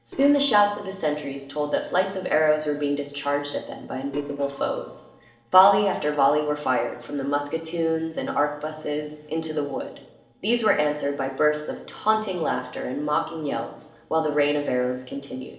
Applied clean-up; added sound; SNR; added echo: neural separator model SepFormer DNS4.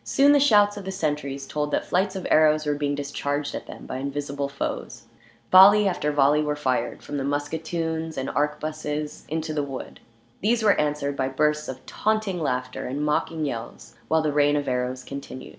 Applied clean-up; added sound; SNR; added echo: none; none; none; none.